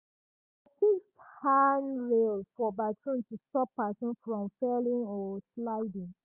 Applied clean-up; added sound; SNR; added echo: none; none; none; none.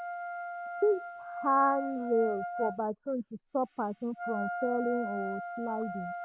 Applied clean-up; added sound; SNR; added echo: none; Wind instrument, woodwind instrument; 6 dB; none.